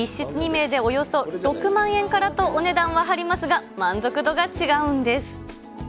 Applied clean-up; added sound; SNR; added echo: none; none; none; none.